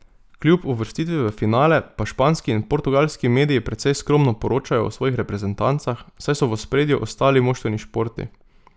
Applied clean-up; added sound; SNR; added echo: none; none; none; none.